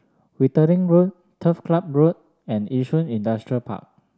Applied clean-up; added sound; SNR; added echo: none; none; none; none.